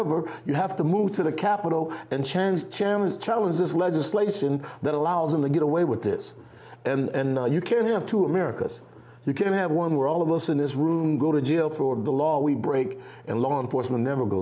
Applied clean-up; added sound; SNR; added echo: none; none; none; none.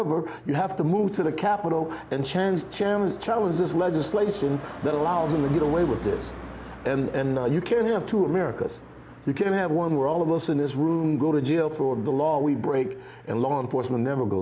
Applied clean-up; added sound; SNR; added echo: none; Car passing by; 18 dB; none.